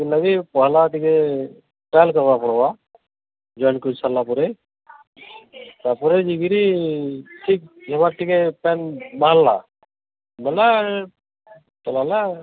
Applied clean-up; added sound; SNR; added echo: none; none; none; none.